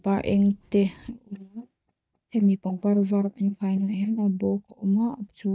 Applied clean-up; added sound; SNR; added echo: neural mask model DeepFilterNet 3.